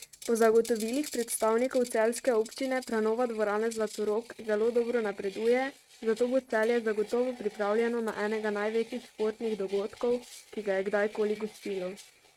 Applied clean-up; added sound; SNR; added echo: neural mask model RNNoise.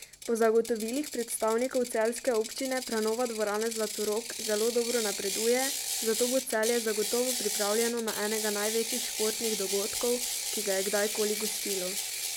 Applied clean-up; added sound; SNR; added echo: none; Ratchet, pawl; 5 dB; none.